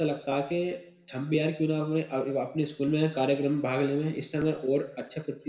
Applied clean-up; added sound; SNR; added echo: none; none; none; reverberation time 0.7 s.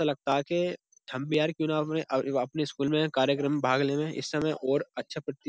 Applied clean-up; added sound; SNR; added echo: none; none; none; none.